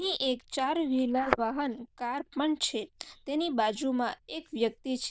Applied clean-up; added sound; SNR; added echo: neural diffusion model UNIVERSE++.